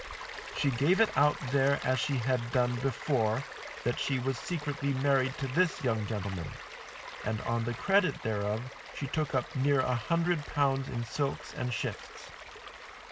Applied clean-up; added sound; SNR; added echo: none; Stream; 13 dB; none.